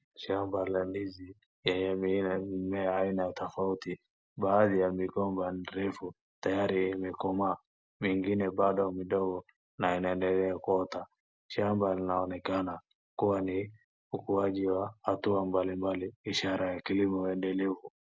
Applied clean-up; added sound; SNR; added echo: none; none; none; none.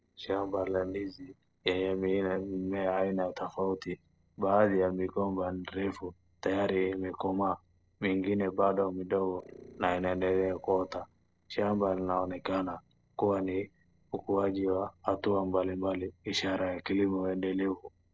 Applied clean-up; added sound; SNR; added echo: neural separator model SepFormer DNS4.